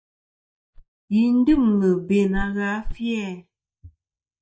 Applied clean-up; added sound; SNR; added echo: neural mask model DeepFilterNet 3.